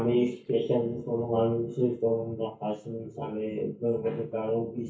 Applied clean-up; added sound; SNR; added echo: neural mask model DeepFilterNet 3.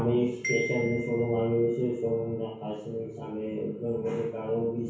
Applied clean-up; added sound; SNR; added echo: none; Marimba, xylophone; 12 dB; reverberation time 0.6 s.